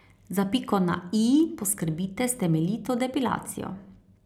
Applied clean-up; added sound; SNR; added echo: none; none; none; none.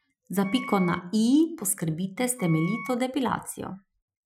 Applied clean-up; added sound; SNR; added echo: classical method Wiener filter.